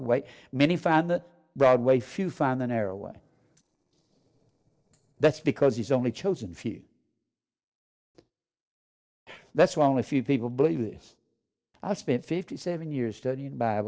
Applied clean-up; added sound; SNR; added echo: neural separator model SepFormer DNS4.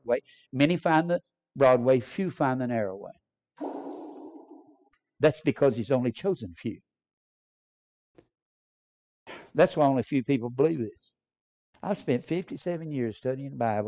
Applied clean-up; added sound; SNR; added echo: classical method spectral subtraction.